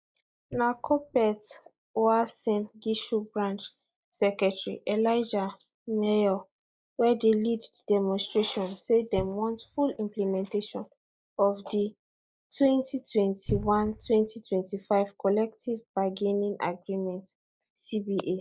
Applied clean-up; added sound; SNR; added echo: neural mask model DeepFilterNet 3.